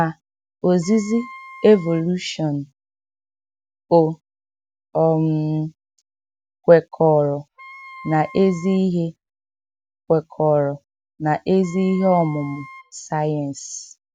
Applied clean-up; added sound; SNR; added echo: none; Wind instrument, woodwind instrument; 20 dB; none.